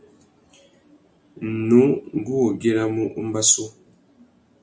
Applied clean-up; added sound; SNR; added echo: none; none; none; none.